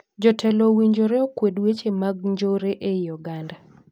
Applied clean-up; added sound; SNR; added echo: none; none; none; none.